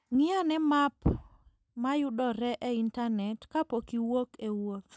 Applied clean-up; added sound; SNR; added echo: none; none; none; none.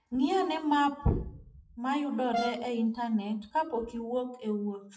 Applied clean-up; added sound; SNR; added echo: classical method WPE with log-MMSE.